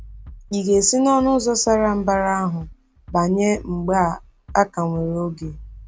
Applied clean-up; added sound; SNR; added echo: none; Bass drum; 19 dB; none.